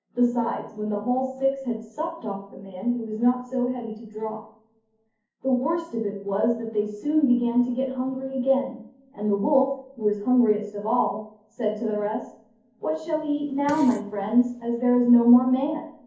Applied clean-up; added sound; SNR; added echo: none; Fart; 19 dB; reverberation time 0.6 s.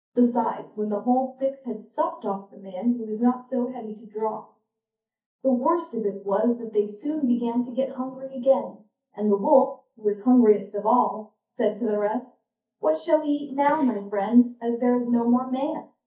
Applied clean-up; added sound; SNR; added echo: neural mask model DeepFilterNet 3.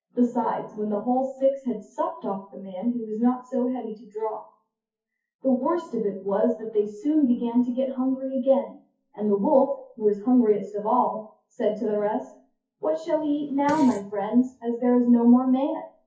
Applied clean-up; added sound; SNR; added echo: classical method WPE with log-MMSE.